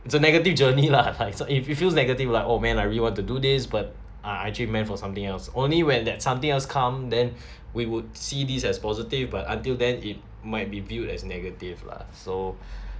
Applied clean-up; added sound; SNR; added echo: none; none; none; none.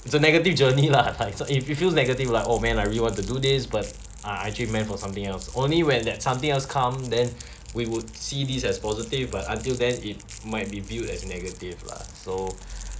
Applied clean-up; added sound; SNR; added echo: none; Crackle; 20 dB; none.